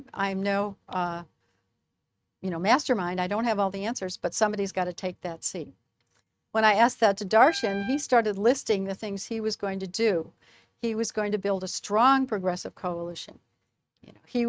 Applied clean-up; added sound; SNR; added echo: neural mask model RNNoise.